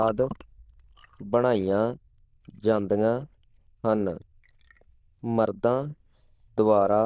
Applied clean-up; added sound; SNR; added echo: neural diffusion model UNIVERSE++.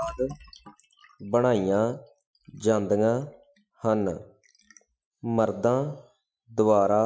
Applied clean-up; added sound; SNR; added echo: classical method Wiener filter.